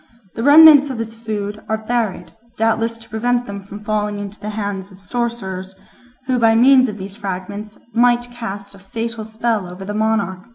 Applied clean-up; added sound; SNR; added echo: none; none; none; none.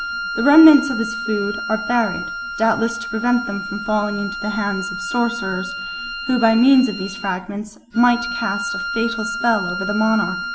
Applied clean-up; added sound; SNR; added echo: none; Wind instrument, woodwind instrument; 8 dB; none.